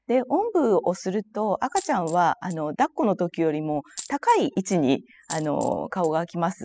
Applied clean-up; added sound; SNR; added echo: classical method spectral subtraction.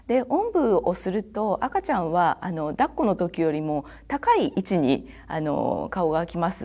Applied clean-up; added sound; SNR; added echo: none; none; none; none.